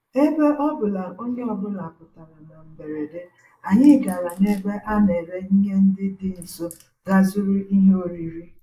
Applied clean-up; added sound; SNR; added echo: neural mask model Resemble Enhance denoiser.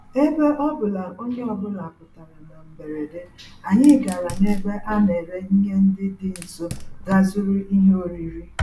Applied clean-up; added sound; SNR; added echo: none; Fire; 14 dB; none.